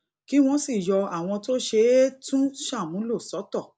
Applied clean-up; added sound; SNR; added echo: none; none; none; none.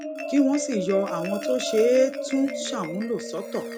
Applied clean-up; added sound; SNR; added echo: none; Marimba, xylophone; 7 dB; none.